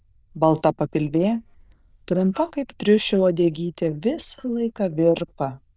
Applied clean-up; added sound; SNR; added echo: neural diffusion model UNIVERSE++.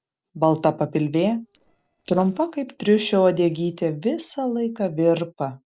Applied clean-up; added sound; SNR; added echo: neural separator model SepFormer DNS4.